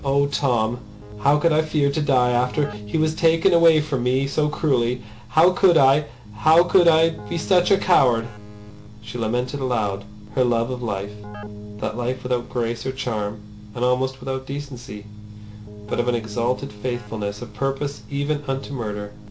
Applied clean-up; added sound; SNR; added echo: none; Keyboard (musical); 17 dB; none.